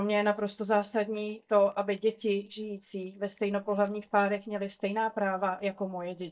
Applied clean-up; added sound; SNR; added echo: neural mask model DeepFilterNet 3.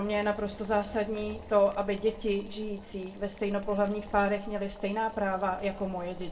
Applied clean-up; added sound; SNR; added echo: none; Boiling; 14 dB; reverberation time 0.2 s.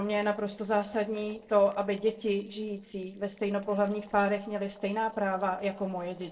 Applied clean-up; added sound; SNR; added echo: neural separator model SepFormer DNS4.